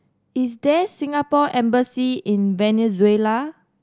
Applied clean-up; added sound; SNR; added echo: none; none; none; none.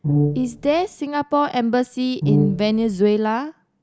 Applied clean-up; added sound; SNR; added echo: none; Brass instrument; 2 dB; none.